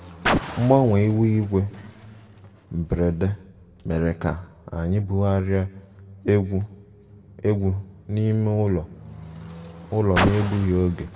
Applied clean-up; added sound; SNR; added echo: none; Car; 10 dB; reverberation time 0.7 s.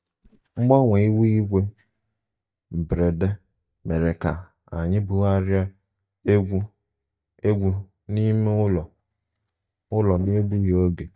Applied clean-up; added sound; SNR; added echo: neural mask model DeepFilterNet 3.